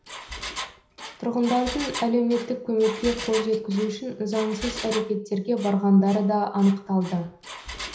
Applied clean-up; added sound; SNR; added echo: none; Engine; 13 dB; reverberation time 0.5 s.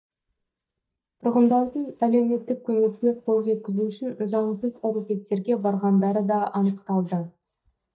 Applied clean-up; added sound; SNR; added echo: neural mask model DeepFilterNet 3.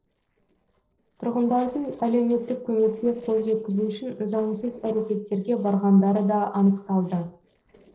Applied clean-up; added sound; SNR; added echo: neural separator model SepFormer DNS4.